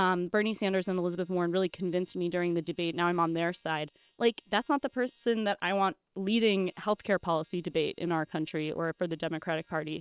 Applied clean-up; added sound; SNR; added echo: neural separator model SepFormer WHAM!.